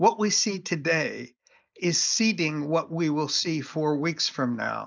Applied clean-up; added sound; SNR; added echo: neural mask model Resemble Enhance denoiser.